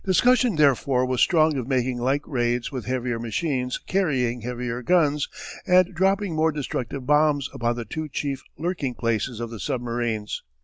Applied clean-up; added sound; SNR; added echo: none; none; none; none.